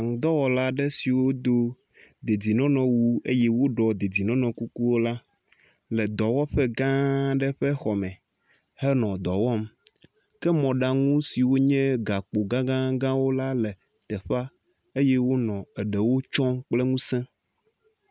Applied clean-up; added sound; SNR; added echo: none; none; none; none.